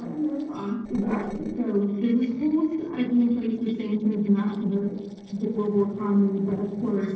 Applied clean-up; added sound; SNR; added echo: neural separator model SepFormer DNS4.